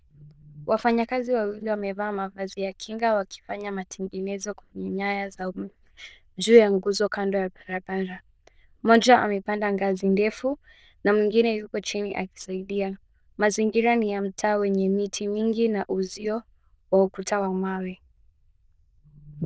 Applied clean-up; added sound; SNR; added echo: neural diffusion model UNIVERSE++.